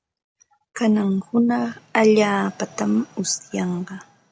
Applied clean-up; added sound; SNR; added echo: none; none; none; none.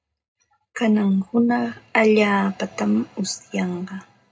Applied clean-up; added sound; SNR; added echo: none; none; none; reverberation time 0.2 s.